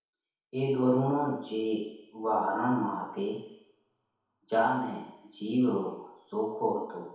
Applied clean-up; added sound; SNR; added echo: none; none; none; reverberation time 2.0 s.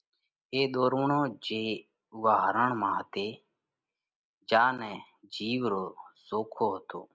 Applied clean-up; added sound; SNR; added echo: none; none; none; none.